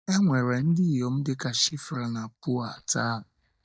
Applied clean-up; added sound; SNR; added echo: neural mask model DeepFilterNet 3.